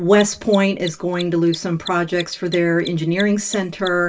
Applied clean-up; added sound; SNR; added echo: none; Mechanisms; 18 dB; reverberation time 0.1 s.